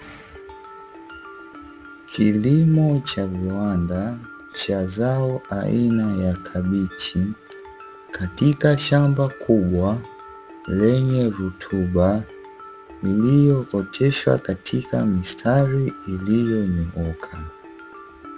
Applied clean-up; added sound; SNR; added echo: none; Mallet percussion; 19 dB; none.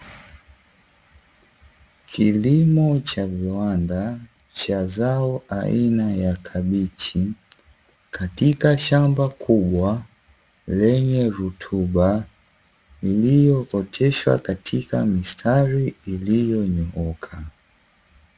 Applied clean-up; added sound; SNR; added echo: none; none; none; none.